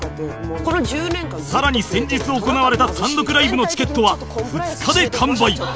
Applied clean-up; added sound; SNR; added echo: none; none; none; none.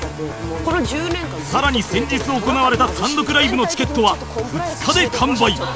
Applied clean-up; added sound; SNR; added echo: none; Buzz; 16 dB; none.